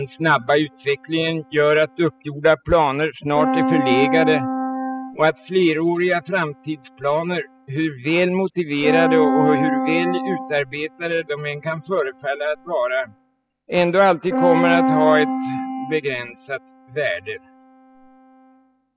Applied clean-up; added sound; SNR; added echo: classical method spectral subtraction.